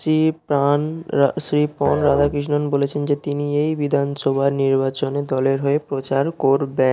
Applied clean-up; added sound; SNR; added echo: none; Musical instrument; 13 dB; none.